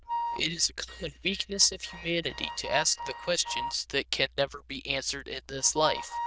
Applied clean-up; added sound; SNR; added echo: neural diffusion model UNIVERSE++.